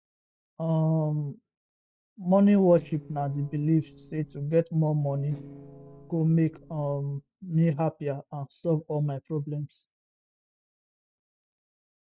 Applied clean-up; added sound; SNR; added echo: neural separator model SepFormer DNS4.